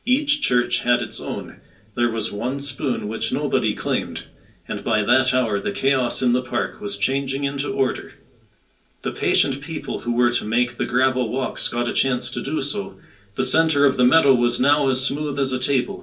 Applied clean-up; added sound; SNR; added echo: none; none; none; reverberation time 0.3 s.